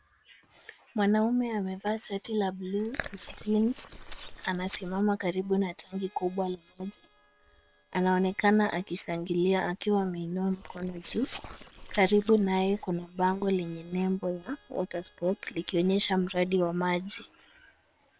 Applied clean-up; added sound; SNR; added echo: neural separator model SepFormer WHAM!.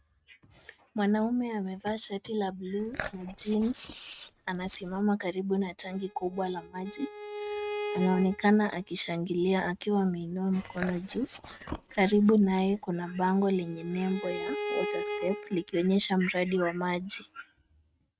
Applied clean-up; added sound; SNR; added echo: neural mask model RNNoise.